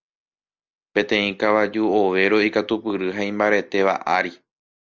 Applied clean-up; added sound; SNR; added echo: none; none; none; none.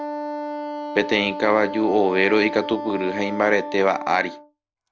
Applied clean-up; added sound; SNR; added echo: none; Wind instrument, woodwind instrument; 8 dB; none.